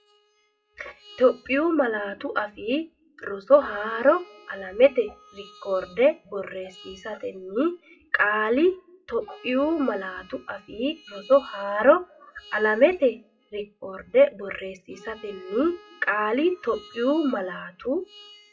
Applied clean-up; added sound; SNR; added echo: classical method WPE with log-MMSE.